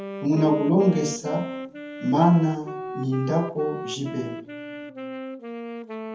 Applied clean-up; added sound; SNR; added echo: none; Wind instrument, woodwind instrument; 10 dB; reverberation time 0.7 s.